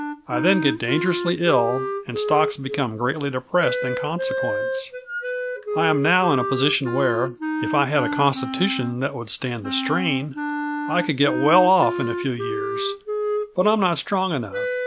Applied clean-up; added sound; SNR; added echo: none; Wind instrument, woodwind instrument; 4 dB; none.